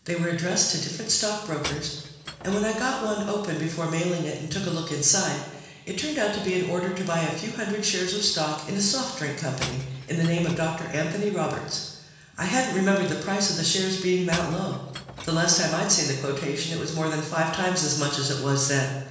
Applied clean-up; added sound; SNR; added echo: none; Shatter / Crushing; 16 dB; reverberation time 1.1 s.